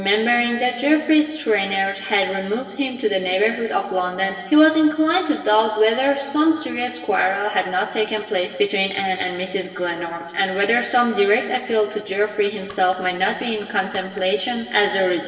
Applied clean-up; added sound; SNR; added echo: neural separator model SepFormer DNS4.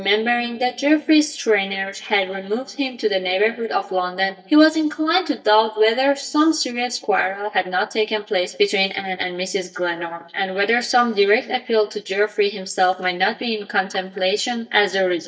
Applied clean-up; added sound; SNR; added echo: neural mask model DeepFilterNet 3.